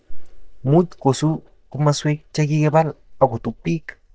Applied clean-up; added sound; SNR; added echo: neural mask model DeepFilterNet 3.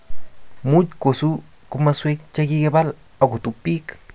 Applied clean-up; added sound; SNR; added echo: none; none; none; none.